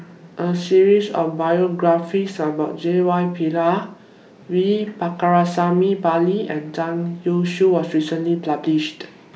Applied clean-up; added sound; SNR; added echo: none; none; none; none.